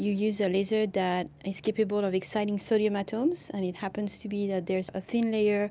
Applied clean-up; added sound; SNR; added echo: none; none; none; none.